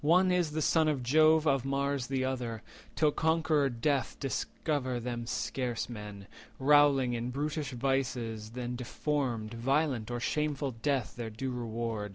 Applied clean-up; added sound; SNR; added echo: none; none; none; none.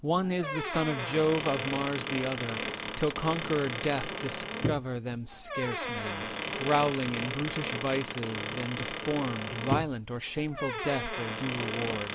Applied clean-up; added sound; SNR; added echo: none; Squeak / Wood; 3 dB; none.